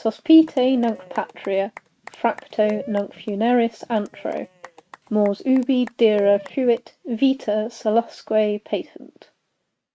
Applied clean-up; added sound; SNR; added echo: neural mask model RNNoise.